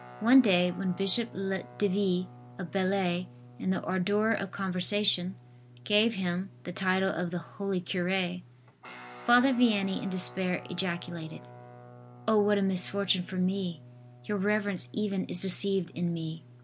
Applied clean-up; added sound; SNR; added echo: none; Guitar; 20 dB; none.